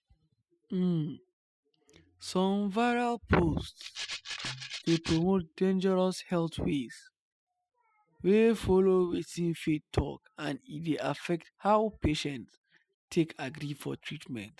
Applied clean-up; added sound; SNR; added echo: classical method spectral subtraction.